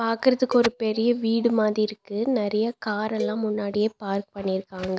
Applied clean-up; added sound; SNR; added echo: none; Cowbell; 15 dB; none.